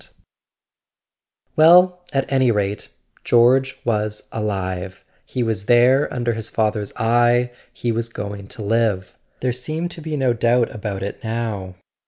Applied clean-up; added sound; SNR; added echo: none; none; none; none.